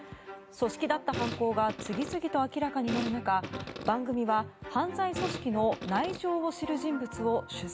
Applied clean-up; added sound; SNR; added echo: none; Fart; 9 dB; none.